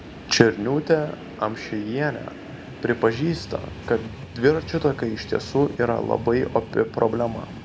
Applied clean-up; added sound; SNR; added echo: none; Train; 14 dB; none.